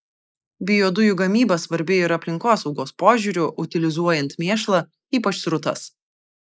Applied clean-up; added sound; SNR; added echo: neural mask model Resemble Enhance denoiser.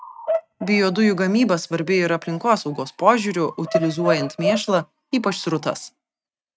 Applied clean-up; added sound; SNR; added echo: neural mask model RNNoise.